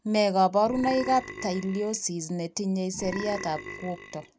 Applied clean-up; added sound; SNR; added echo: none; Burping, eructation; 12 dB; none.